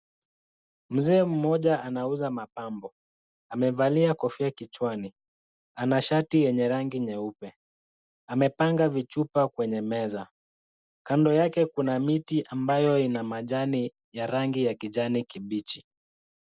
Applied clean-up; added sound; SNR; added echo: none; none; none; none.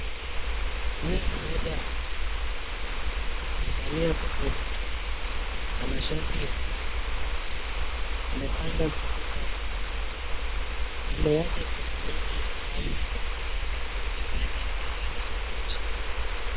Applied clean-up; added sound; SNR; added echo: neural separator model SepFormer WHAM!.